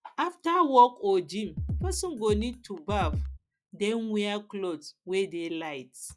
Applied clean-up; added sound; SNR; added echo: classical method log-MMSE.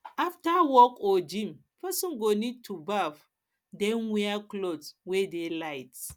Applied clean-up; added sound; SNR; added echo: none; none; none; none.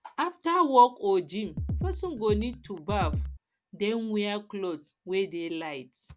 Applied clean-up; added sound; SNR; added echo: none; Drum kit; 4 dB; none.